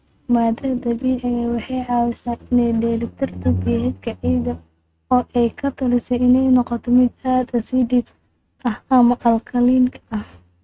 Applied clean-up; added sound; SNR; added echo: neural mask model RNNoise.